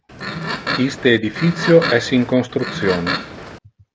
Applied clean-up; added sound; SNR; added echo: none; Livestock, farm animals, working animals; 7 dB; none.